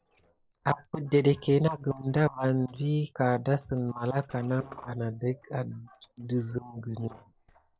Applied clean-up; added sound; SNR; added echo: neural separator model SepFormer DNS4.